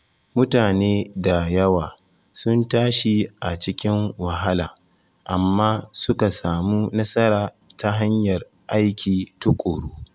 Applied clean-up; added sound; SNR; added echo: none; none; none; none.